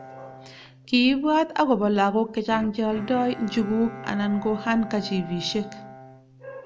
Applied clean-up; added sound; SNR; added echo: none; Bowed string instrument; 17 dB; none.